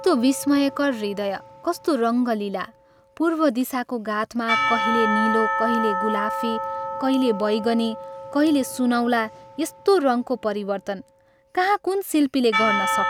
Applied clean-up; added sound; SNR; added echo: none; Church bell / Percussion; 6 dB; none.